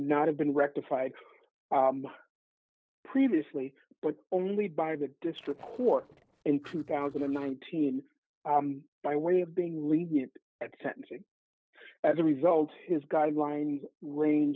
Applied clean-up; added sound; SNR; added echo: neural separator model SepFormer DNS4.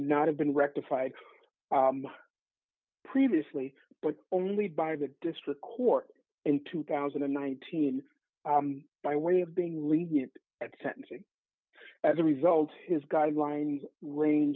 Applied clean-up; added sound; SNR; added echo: none; none; none; none.